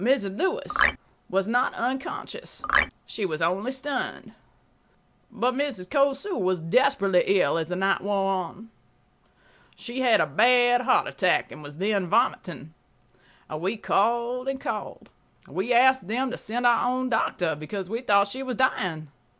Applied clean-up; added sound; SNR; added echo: none; Marimba, xylophone; -3 dB; none.